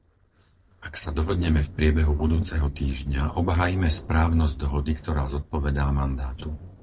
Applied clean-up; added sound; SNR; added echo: neural separator model SepFormer DNS4.